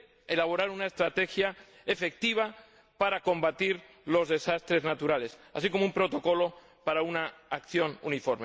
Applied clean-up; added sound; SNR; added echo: none; none; none; none.